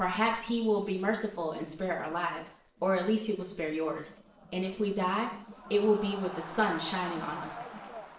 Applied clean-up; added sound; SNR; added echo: neural separator model SepFormer DNS4.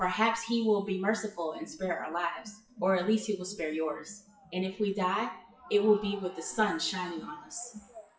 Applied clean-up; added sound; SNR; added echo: classical method WPE with log-MMSE.